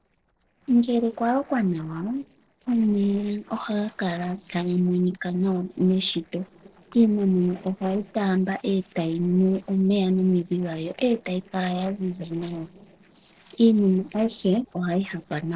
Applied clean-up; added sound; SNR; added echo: neural separator model SepFormer DNS4.